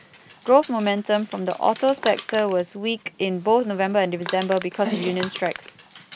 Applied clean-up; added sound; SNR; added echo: none; Dog + Crushing; 13 dB; none.